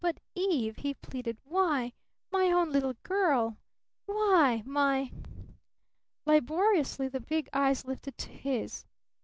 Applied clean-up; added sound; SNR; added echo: none; none; none; none.